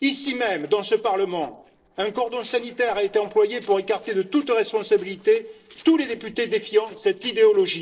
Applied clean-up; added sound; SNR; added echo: neural separator model SepFormer DNS4.